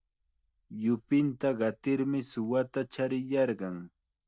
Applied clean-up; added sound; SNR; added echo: neural mask model DeepFilterNet 3.